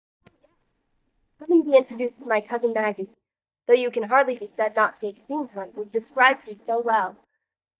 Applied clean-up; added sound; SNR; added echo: neural mask model DeepFilterNet 3.